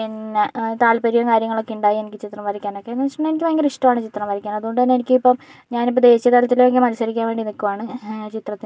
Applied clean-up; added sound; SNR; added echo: none; none; none; none.